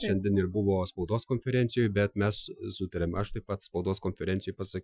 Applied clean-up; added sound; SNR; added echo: classical method Wiener filter.